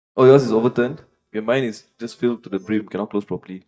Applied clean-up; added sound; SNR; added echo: neural mask model DeepFilterNet 3.